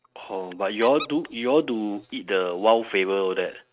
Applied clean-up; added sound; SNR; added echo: neural mask model RNNoise.